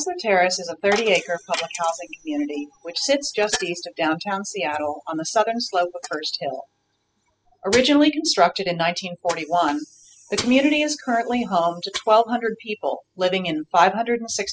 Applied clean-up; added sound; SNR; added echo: classical method spectral subtraction.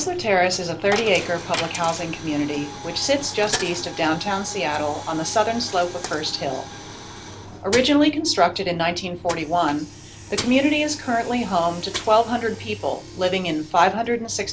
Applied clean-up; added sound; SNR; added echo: none; Coin (dropping); 12 dB; none.